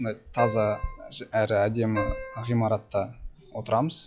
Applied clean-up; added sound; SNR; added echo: classical method log-MMSE.